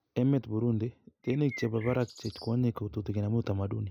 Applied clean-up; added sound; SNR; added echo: none; Bird; 16 dB; none.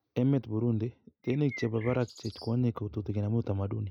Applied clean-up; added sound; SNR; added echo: neural mask model RNNoise.